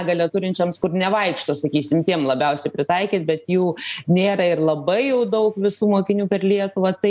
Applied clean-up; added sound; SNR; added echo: none; none; none; none.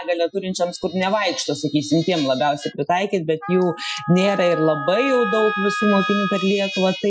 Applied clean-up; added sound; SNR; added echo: classical method Wiener filter.